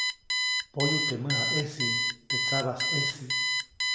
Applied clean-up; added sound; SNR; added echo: none; Alarm; -5 dB; reverberation time 1.0 s.